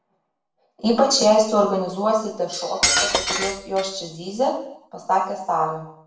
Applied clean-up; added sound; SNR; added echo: none; Cutlery, silverware; 2 dB; reverberation time 0.6 s.